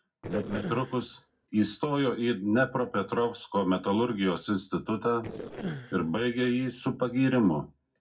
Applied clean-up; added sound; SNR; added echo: neural separator model SepFormer DNS4.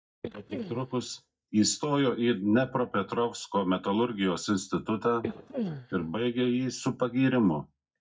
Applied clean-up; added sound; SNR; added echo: neural mask model DeepFilterNet 3.